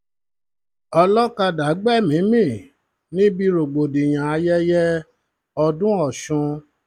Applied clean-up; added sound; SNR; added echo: none; none; none; none.